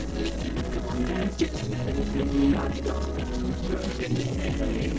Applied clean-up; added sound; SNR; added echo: neural separator model SepFormer DNS4.